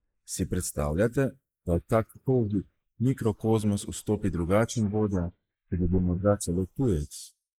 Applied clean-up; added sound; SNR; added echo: neural mask model Resemble Enhance denoiser.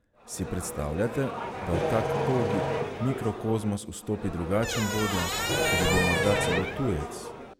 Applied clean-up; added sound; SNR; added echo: none; Accelerating, revving, vroom + Squeak; 0 dB; none.